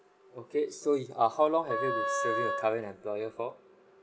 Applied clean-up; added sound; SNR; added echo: none; Wind instrument, woodwind instrument; 2 dB; none.